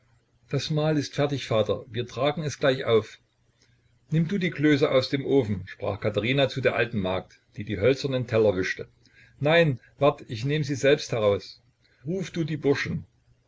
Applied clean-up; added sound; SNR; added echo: none; none; none; none.